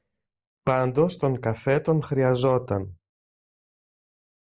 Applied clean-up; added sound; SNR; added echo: neural mask model Resemble Enhance denoiser.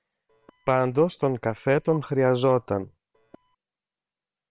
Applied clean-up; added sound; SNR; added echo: neural separator model SepFormer WHAM!.